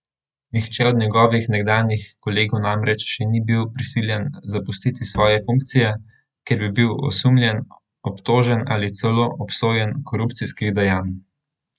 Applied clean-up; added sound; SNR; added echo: neural mask model RNNoise.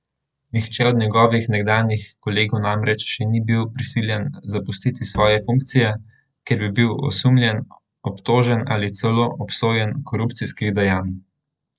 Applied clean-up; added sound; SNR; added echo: neural separator model SepFormer DNS4.